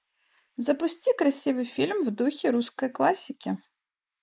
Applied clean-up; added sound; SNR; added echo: neural mask model Resemble Enhance denoiser.